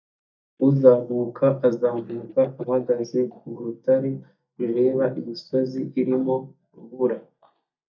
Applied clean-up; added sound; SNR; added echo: neural mask model DeepFilterNet 3.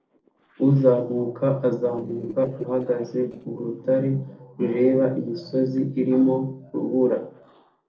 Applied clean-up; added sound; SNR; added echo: neural separator model SepFormer DNS4.